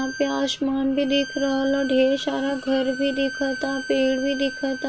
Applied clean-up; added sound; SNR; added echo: none; Bowed string instrument; 12 dB; none.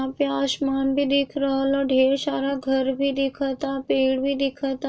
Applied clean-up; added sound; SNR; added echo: none; none; none; none.